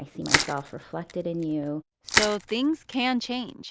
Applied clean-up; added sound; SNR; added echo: none; Crushing; 1 dB; none.